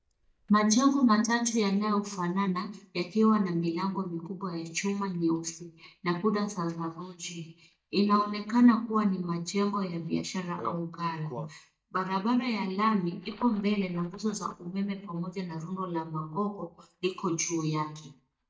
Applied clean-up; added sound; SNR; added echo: neural mask model DeepFilterNet 3.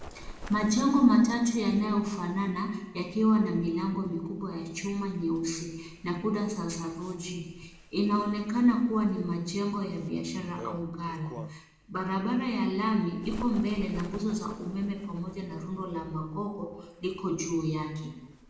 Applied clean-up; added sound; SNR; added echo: none; Bird; 19 dB; reverberation time 0.9 s.